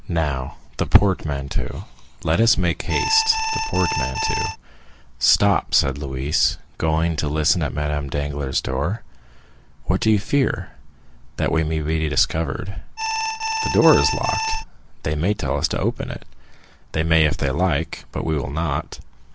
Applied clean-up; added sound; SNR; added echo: none; Alarm; 3 dB; none.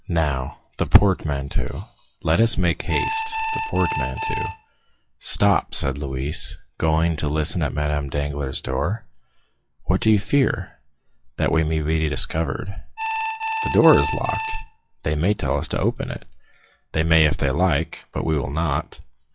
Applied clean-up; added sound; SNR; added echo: classical method log-MMSE.